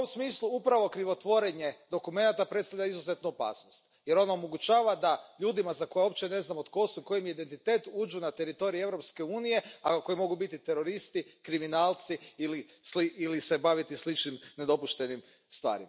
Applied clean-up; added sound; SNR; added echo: none; none; none; none.